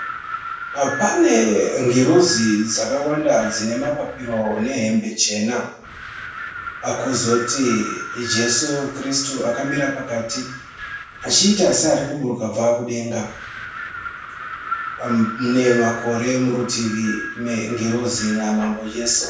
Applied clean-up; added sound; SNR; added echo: none; Wind; 11 dB; reverberation time 0.6 s.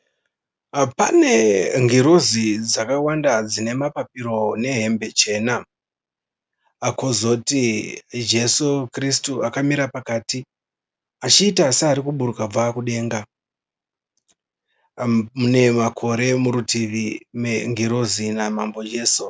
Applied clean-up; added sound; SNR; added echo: none; none; none; none.